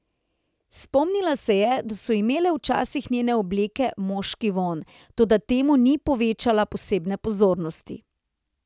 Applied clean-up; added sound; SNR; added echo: none; none; none; none.